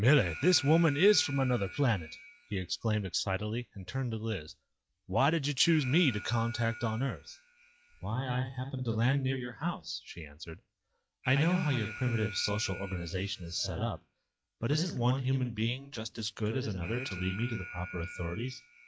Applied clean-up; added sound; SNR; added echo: classical method log-MMSE.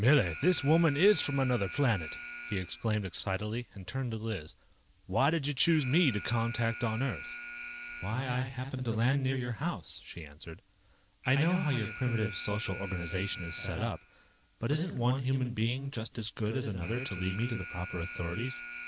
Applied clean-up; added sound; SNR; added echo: none; Alarm; 14 dB; none.